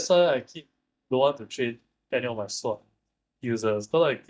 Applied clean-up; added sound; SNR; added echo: neural mask model DeepFilterNet 3.